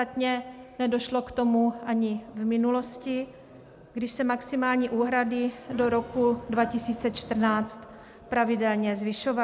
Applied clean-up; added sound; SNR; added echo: none; Bird / Fowl; 17 dB; none.